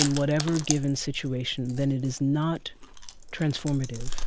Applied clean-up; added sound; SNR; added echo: none; Chewing, mastication; 6 dB; none.